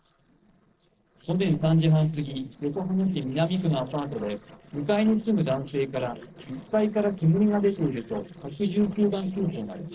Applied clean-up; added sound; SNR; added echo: neural separator model SepFormer DNS4.